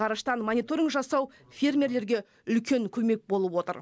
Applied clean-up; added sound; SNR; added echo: none; none; none; none.